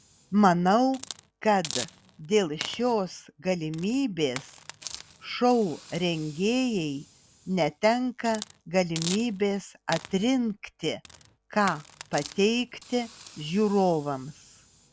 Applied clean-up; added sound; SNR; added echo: none; Hiss; 16 dB; none.